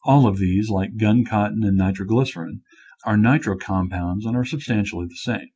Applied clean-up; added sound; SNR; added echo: none; none; none; none.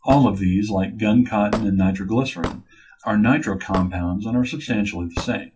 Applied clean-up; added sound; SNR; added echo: none; Hammer / Wood; 14 dB; reverberation time 0.2 s.